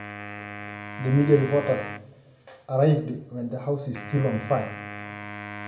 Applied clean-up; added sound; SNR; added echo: none; Wind instrument, woodwind instrument; 12 dB; reverberation time 0.5 s.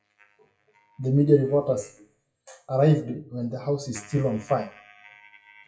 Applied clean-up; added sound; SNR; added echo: classical method WPE with log-MMSE.